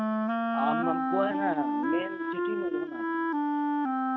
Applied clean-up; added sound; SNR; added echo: neural mask model RNNoise.